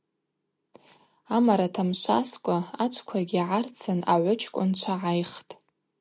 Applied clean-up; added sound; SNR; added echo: none; none; none; none.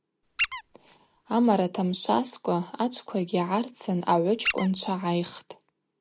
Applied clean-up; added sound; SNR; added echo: none; Squeak; 6 dB; none.